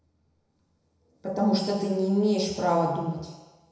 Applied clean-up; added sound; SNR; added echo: none; none; none; reverberation time 1.0 s.